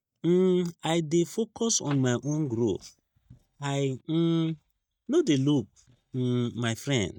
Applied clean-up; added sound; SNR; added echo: neural mask model DeepFilterNet 3.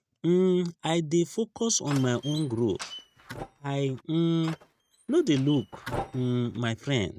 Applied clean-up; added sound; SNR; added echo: neural mask model RNNoise.